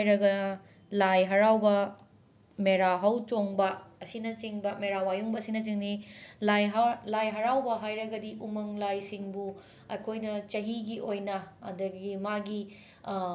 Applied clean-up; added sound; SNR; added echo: none; none; none; none.